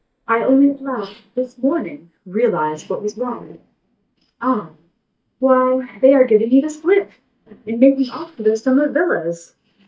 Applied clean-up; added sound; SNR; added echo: neural mask model DeepFilterNet 3.